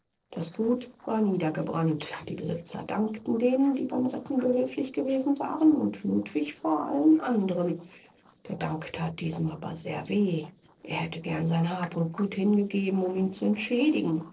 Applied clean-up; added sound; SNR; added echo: neural separator model SepFormer DNS4.